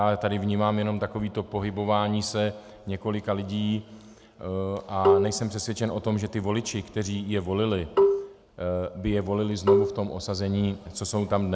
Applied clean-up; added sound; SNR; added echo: none; Marimba, xylophone; -3 dB; none.